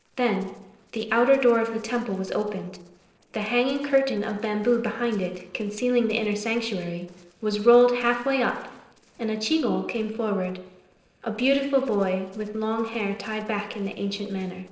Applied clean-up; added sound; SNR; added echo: neural separator model SepFormer DNS4.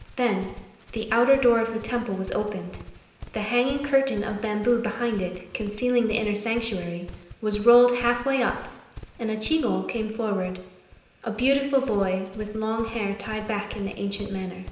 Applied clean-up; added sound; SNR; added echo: none; Livestock, farm animals, working animals; 18 dB; reverberation time 0.9 s.